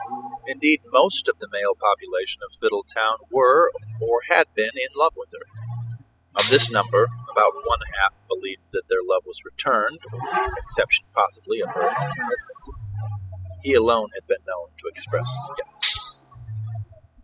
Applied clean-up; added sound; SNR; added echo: classical method spectral subtraction.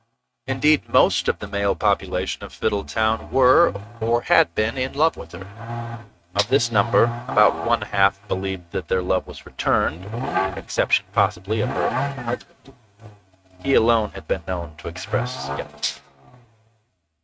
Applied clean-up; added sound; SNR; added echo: neural mask model RNNoise.